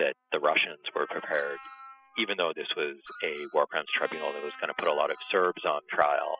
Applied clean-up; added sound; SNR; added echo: classical method spectral subtraction.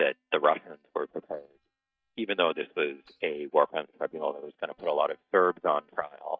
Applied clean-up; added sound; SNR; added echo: neural mask model DeepFilterNet 3.